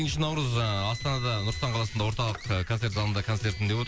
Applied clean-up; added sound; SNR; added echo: none; Drawer open or close + Car; 14 dB; none.